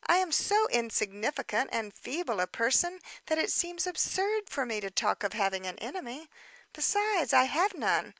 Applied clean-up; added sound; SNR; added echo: none; none; none; none.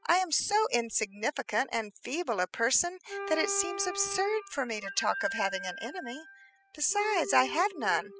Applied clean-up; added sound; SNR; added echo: classical method spectral subtraction.